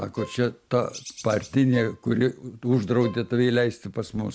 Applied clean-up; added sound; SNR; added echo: none; Bird + Bowed string instrument; 19 dB; none.